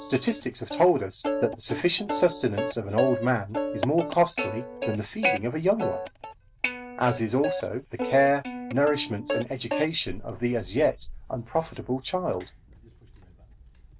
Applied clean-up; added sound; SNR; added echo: none; Plucked string instrument; 6 dB; none.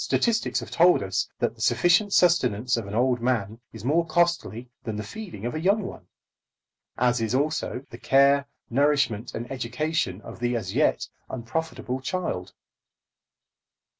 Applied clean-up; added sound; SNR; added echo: none; none; none; none.